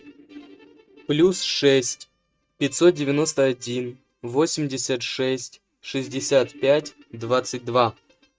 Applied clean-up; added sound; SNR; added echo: neural mask model RNNoise.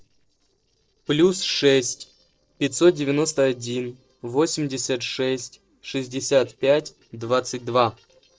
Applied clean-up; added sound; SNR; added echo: neural separator model SepFormer DNS4.